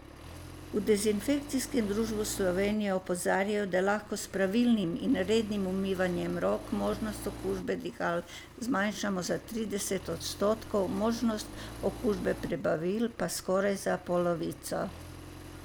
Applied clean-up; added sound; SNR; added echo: none; Accelerating, revving, vroom; 14 dB; none.